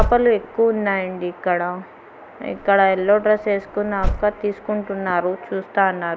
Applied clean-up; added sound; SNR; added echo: none; Slam / Car; 10 dB; none.